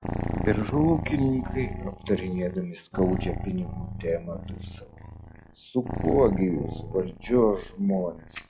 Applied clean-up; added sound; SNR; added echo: classical method log-MMSE.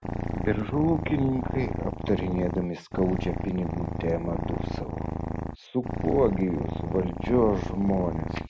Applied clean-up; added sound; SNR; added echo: none; Purr; 3 dB; none.